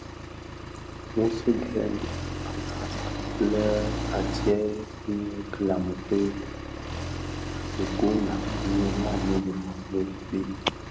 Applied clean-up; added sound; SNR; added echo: none; Accelerating, revving, vroom; 4 dB; none.